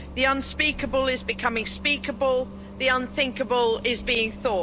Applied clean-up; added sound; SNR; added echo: none; Bus; 13 dB; none.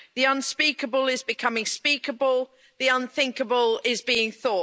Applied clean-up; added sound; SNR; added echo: none; none; none; none.